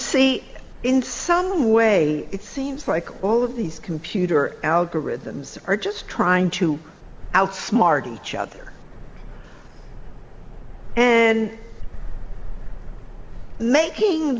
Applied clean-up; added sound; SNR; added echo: none; none; none; none.